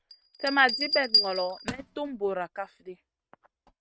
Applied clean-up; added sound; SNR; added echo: neural mask model RNNoise.